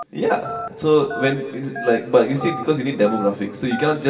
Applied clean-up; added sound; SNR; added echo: none; Telephone; 12 dB; reverberation time 2.1 s.